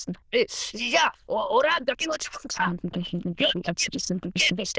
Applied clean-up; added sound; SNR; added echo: neural diffusion model UNIVERSE++.